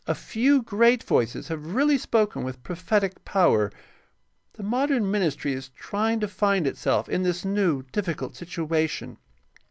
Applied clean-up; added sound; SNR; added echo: none; none; none; none.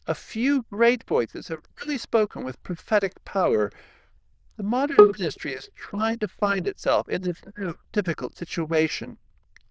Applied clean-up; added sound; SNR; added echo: neural diffusion model UNIVERSE++.